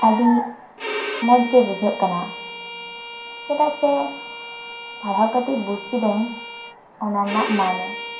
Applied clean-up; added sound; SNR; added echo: none; Bowed string instrument; 11 dB; reverberation time 0.5 s.